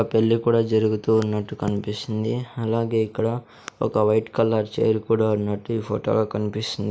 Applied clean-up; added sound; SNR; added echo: none; none; none; none.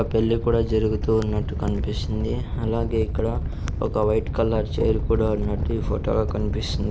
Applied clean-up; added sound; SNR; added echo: none; Animal; 2 dB; none.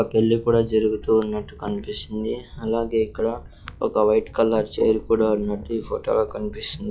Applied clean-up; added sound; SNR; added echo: classical method log-MMSE.